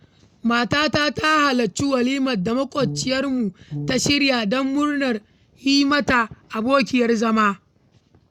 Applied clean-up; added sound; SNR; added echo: none; Brass instrument; 11 dB; none.